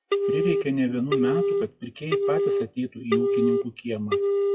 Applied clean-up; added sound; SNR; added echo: classical method WPE with log-MMSE.